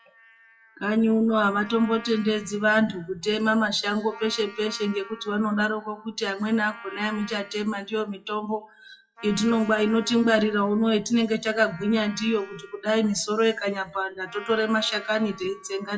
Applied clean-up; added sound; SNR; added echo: classical method WPE with log-MMSE.